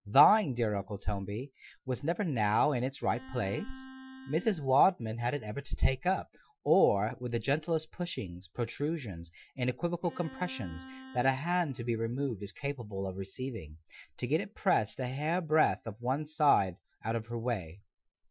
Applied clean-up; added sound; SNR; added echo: classical method Wiener filter.